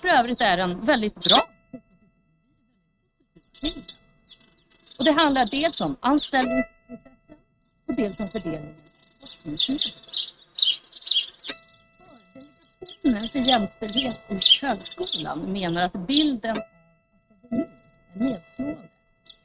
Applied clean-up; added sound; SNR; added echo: neural mask model RNNoise.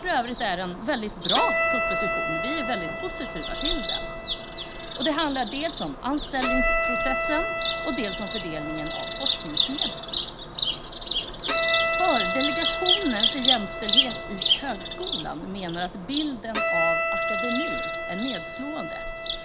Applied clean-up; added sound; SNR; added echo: none; Bowed string instrument + Bird vocalization, bird call, bird song; -4 dB; none.